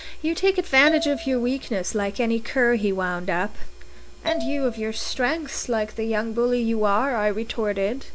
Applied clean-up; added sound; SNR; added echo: none; Marimba, xylophone; 13 dB; none.